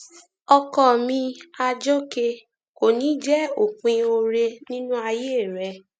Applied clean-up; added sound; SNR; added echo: none; none; none; none.